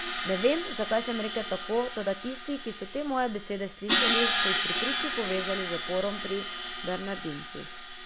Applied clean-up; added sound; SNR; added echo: none; Crash cymbal; -1 dB; none.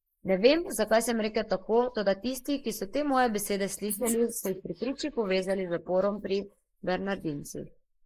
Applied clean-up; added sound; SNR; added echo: neural mask model Resemble Enhance denoiser.